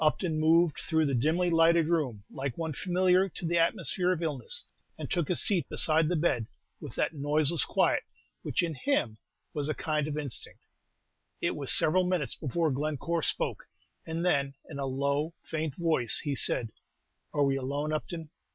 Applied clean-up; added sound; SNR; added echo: none; none; none; none.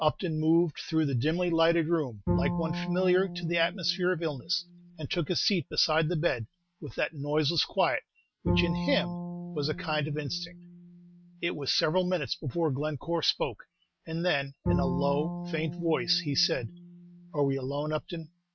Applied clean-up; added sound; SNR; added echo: neural mask model RNNoise.